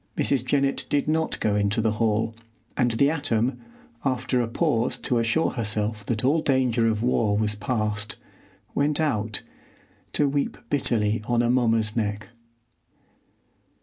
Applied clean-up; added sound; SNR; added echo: none; none; none; none.